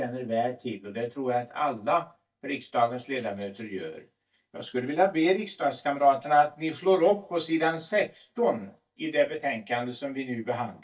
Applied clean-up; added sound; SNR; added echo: neural mask model DeepFilterNet 3.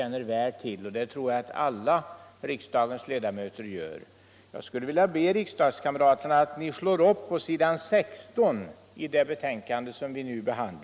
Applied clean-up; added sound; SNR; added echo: none; none; none; none.